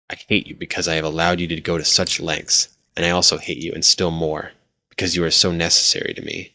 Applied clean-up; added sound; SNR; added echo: neural mask model DeepFilterNet 3.